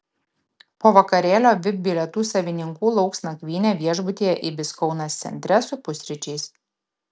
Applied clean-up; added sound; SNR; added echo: none; none; none; none.